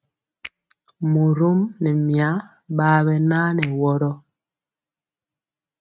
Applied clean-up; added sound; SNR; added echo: neural mask model RNNoise.